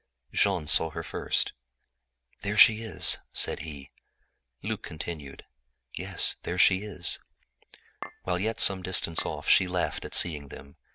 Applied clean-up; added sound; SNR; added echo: none; Chink, clink; 11 dB; none.